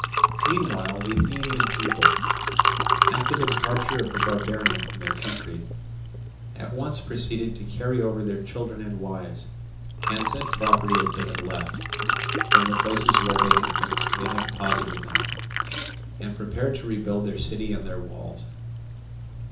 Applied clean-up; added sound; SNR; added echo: none; Liquid; -4 dB; reverberation time 0.6 s.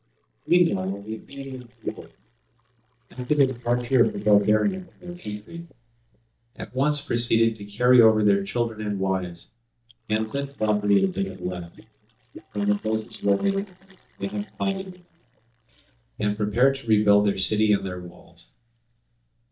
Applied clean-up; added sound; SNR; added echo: neural mask model DeepFilterNet 3.